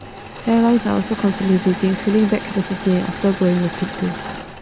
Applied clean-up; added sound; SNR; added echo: none; Engine / Mechanisms; 11 dB; none.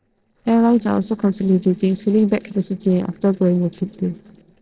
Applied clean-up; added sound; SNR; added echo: neural separator model SepFormer DNS4.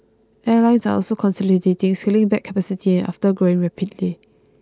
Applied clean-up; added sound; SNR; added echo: none; none; none; none.